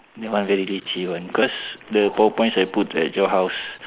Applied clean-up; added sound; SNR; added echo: neural mask model Resemble Enhance denoiser.